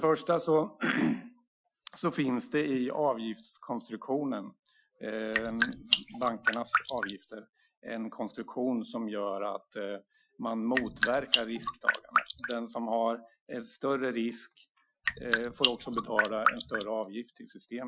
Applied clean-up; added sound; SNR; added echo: classical method Wiener filter.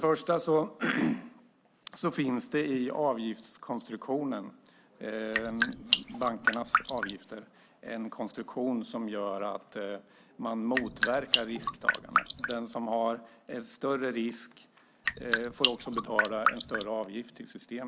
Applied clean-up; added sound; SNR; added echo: none; Drip; -3 dB; none.